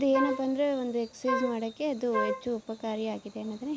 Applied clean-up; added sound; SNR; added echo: none; Wind instrument, woodwind instrument; 4 dB; none.